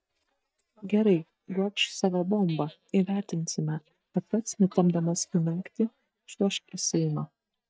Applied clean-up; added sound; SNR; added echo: neural mask model DeepFilterNet 3.